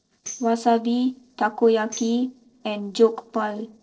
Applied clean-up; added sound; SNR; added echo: neural separator model SepFormer DNS4.